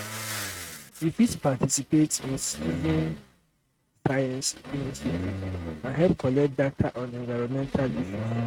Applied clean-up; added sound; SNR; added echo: neural mask model RNNoise.